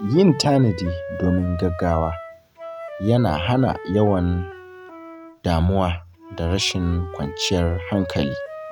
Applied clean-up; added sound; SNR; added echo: none; Wind instrument, woodwind instrument; 13 dB; none.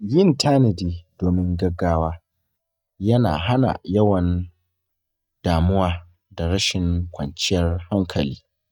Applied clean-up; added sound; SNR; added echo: neural mask model DeepFilterNet 3.